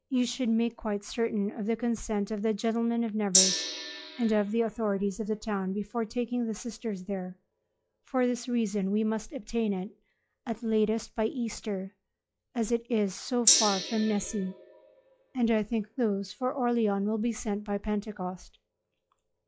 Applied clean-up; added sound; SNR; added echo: classical method log-MMSE.